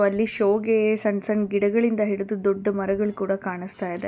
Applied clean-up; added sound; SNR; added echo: none; none; none; none.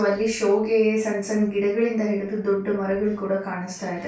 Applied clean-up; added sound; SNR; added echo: none; none; none; reverberation time 0.3 s.